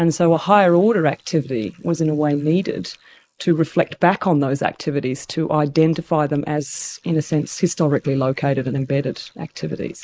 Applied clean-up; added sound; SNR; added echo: neural mask model Resemble Enhance denoiser.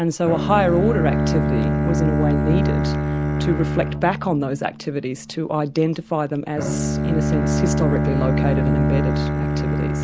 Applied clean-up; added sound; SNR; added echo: none; Bowed string instrument; -2 dB; none.